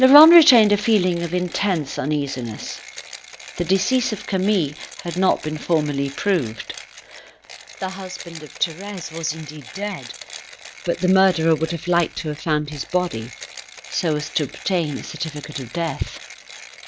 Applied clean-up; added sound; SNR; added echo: none; Mechanisms; 17 dB; none.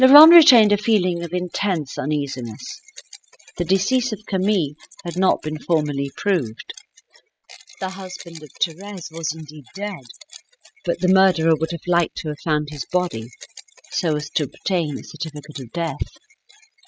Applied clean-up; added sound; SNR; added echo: classical method spectral subtraction.